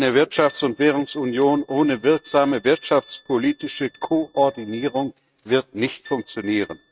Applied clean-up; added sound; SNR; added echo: neural mask model RNNoise.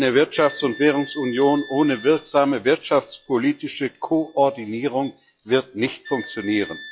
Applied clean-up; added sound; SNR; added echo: classical method log-MMSE.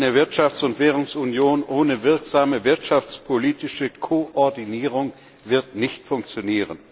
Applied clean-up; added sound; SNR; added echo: none; none; none; none.